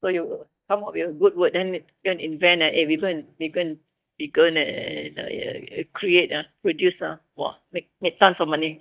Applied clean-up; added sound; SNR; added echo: neural mask model DeepFilterNet 3.